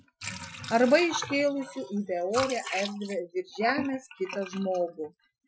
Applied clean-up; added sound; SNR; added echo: classical method Wiener filter.